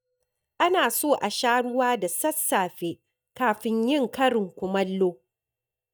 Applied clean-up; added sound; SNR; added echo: neural mask model DeepFilterNet 3.